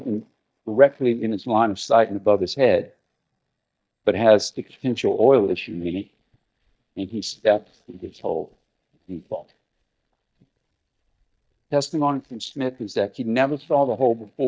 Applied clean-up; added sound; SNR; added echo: neural mask model DeepFilterNet 3.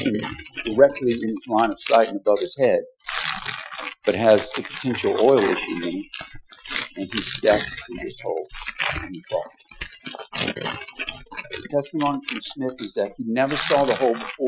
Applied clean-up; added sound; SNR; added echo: classical method Wiener filter.